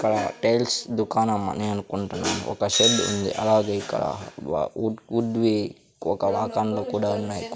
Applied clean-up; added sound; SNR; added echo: none; none; none; none.